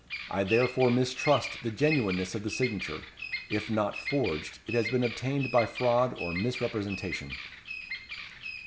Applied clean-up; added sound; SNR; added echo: none; Bird vocalization, bird call, bird song; 9 dB; none.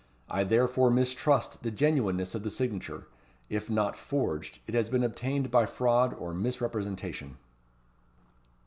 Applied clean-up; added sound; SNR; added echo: none; none; none; none.